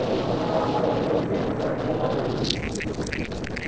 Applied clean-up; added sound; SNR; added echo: neural separator model SepFormer DNS4.